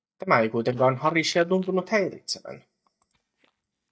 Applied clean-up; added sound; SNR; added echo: neural mask model DeepFilterNet 3.